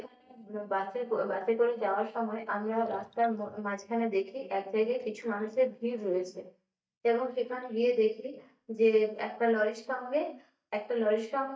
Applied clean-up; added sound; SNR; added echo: neural mask model DeepFilterNet 3.